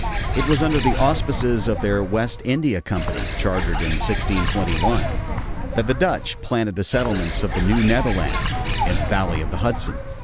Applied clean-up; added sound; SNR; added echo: none; Bird; 1 dB; none.